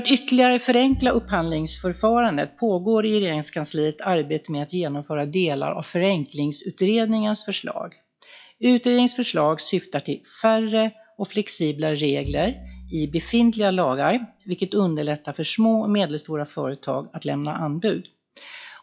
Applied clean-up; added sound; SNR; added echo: classical method log-MMSE.